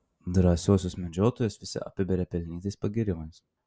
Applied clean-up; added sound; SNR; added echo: none; none; none; none.